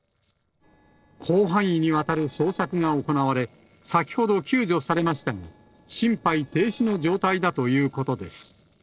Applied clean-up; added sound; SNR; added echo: neural separator model SepFormer DNS4.